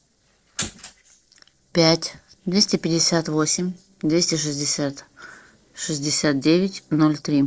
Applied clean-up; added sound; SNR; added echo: neural separator model SepFormer DNS4.